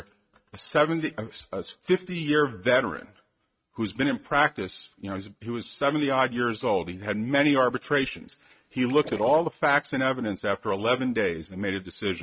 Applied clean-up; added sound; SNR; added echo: neural mask model RNNoise.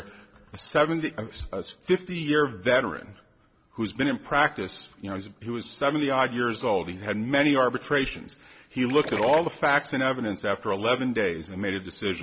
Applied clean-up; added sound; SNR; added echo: none; Gurgling; 16 dB; none.